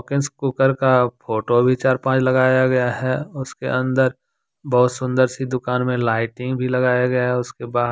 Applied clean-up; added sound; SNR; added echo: none; none; none; none.